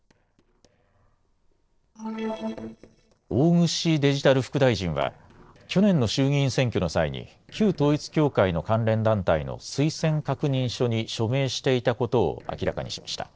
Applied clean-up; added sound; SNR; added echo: neural separator model SepFormer DNS4.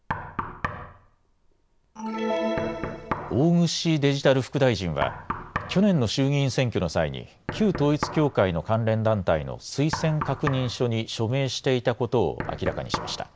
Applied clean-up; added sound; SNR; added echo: none; Knock; 12 dB; none.